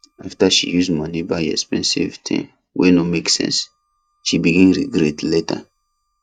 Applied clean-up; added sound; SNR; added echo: neural mask model DeepFilterNet 3.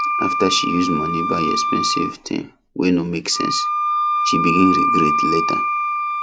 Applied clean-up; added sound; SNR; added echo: none; Wind instrument, woodwind instrument; -1 dB; none.